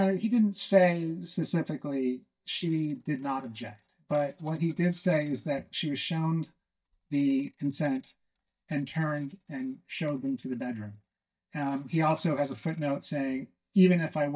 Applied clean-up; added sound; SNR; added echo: neural mask model DeepFilterNet 3.